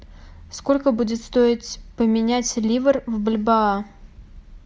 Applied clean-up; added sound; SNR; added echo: none; none; none; none.